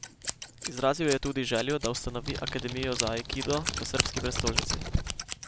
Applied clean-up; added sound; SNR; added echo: none; Scissors + Computer keyboard; 2 dB; none.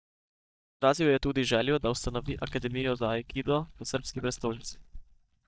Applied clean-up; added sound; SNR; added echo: neural mask model DeepFilterNet 3.